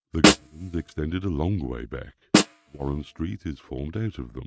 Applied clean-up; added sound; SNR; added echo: neural mask model RNNoise.